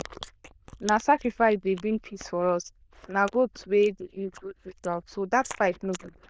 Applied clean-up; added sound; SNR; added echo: neural diffusion model UNIVERSE++.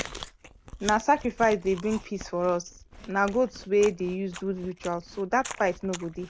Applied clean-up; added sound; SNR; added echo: none; Chewing, mastication; 15 dB; none.